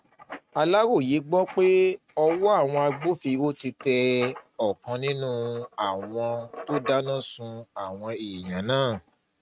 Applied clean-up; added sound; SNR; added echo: neural mask model RNNoise.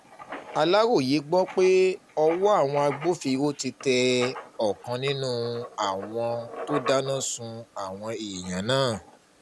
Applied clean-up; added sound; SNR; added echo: none; Writing; 16 dB; none.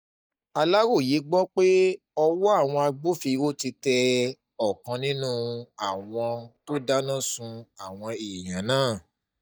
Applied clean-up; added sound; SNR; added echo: neural mask model DeepFilterNet 3.